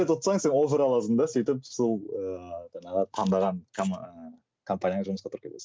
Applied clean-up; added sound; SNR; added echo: none; none; none; none.